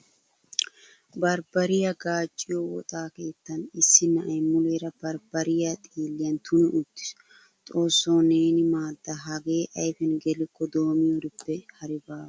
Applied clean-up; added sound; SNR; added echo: none; none; none; none.